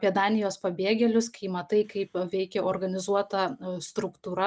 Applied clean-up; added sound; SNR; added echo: none; none; none; none.